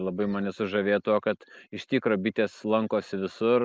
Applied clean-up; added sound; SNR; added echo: none; none; none; none.